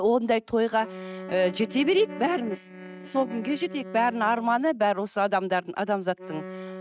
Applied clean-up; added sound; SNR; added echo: neural mask model RNNoise.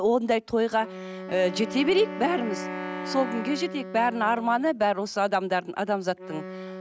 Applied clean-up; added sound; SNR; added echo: none; Wind instrument, woodwind instrument + Wind instrument, woodwind instrument; 11 dB; none.